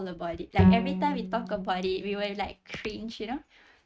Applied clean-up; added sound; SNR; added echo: neural mask model RNNoise.